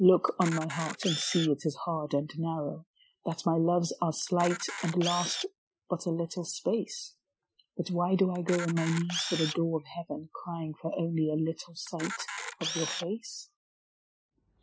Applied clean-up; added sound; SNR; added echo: classical method Wiener filter.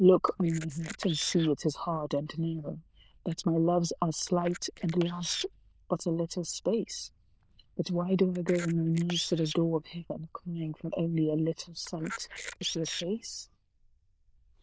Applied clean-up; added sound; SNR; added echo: neural diffusion model UNIVERSE++.